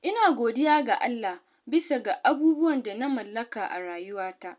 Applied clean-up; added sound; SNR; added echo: none; none; none; none.